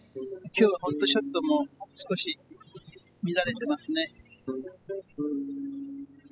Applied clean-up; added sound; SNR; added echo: classical method spectral subtraction.